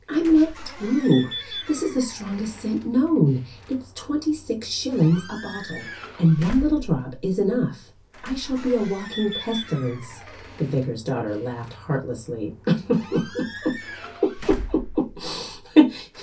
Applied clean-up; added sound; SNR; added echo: none; Squeak / Slam / Alarm / Wood; 14 dB; reverberation time 0.3 s.